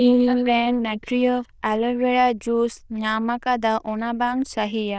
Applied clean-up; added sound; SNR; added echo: neural diffusion model UNIVERSE++.